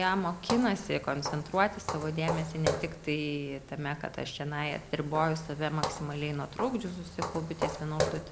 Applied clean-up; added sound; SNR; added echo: none; Walk, footsteps; 6 dB; none.